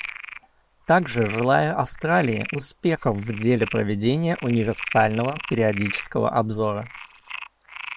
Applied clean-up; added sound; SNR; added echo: neural separator model SepFormer WHAM!.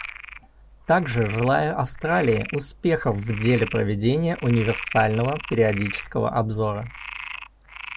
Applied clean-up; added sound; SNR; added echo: none; Frog; 14 dB; none.